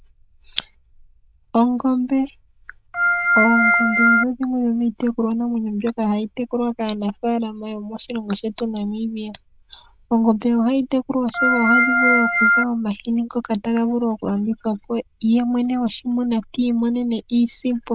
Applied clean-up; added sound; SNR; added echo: neural diffusion model UNIVERSE++.